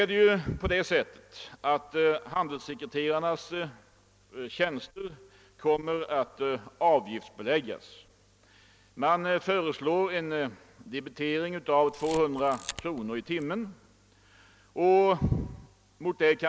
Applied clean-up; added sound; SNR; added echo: none; Camera; 16 dB; none.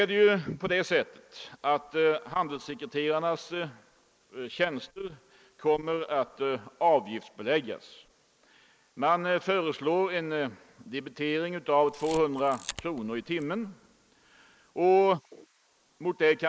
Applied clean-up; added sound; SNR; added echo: neural mask model Resemble Enhance denoiser.